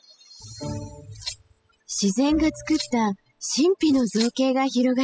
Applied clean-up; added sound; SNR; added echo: classical method spectral subtraction.